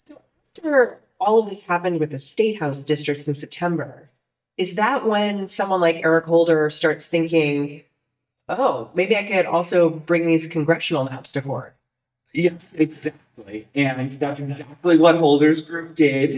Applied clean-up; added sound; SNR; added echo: neural mask model DeepFilterNet 3.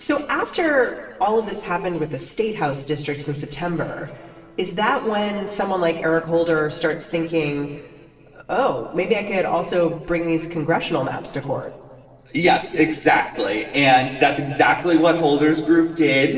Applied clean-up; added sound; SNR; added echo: neural separator model SepFormer DNS4.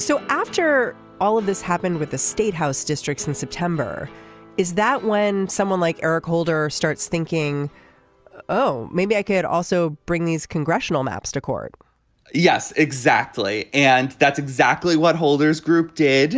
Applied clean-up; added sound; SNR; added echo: none; none; none; none.